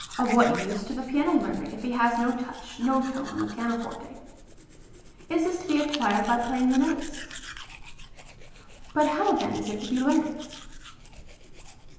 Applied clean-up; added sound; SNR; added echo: none; Domestic sounds, home sounds; 14 dB; reverberation time 1.1 s.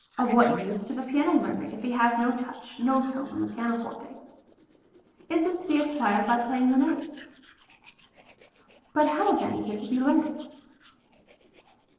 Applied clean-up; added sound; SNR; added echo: neural separator model SepFormer DNS4.